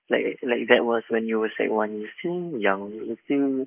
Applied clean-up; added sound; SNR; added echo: neural mask model Resemble Enhance denoiser.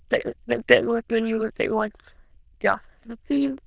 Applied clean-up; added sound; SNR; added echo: neural diffusion model UNIVERSE++.